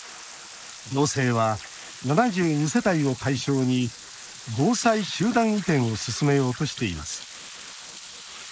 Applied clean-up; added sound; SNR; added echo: neural mask model Resemble Enhance denoiser.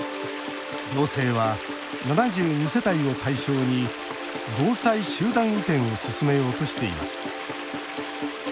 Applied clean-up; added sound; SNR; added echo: none; Stream; 10 dB; none.